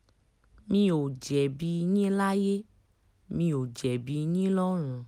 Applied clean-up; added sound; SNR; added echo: none; none; none; none.